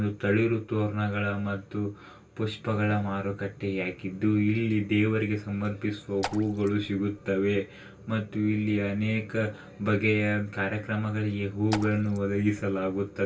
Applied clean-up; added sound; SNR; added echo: none; Raindrop / Splash, splatter; 14 dB; reverberation time 0.2 s.